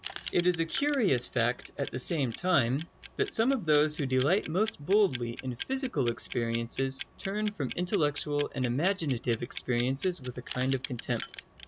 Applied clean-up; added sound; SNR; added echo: none; Clock; 12 dB; none.